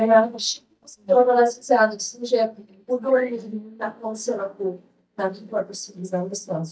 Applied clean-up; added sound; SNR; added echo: neural mask model DeepFilterNet 3.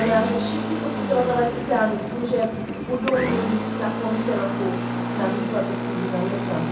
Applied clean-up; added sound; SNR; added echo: none; Engine; 2 dB; reverberation time 0.6 s.